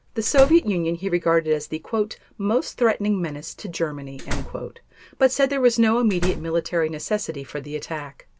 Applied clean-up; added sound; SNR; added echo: none; Slam; 6 dB; none.